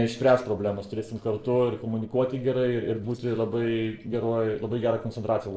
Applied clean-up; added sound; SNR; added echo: neural separator model SepFormer DNS4.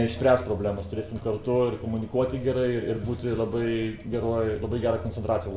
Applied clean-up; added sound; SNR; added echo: none; Telephone; 15 dB; reverberation time 0.5 s.